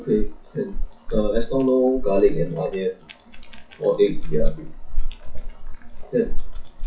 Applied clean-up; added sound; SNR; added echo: classical method WPE with log-MMSE.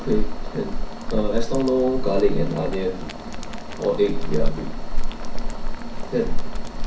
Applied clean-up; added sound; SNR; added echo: none; Boiling; -4 dB; reverberation time 0.3 s.